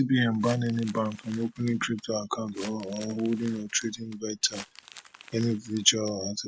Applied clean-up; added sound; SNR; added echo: none; Crumpling, crinkling; 20 dB; none.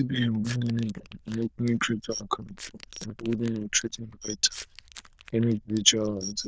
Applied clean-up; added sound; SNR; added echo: neural diffusion model UNIVERSE++.